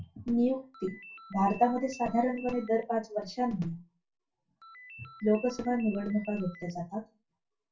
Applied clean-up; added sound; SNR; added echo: none; Ringtone; 19 dB; reverberation time 0.2 s.